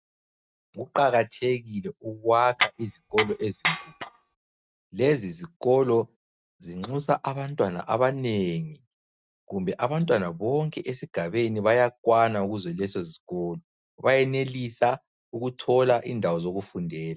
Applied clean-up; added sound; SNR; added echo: neural mask model RNNoise.